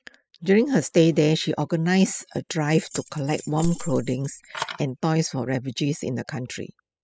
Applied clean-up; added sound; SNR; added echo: classical method spectral subtraction.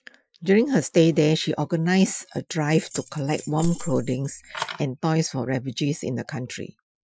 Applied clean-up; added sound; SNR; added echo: classical method Wiener filter.